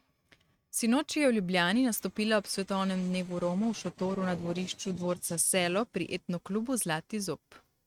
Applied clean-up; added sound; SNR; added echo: neural mask model RNNoise.